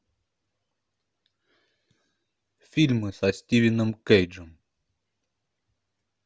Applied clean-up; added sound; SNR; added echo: none; none; none; none.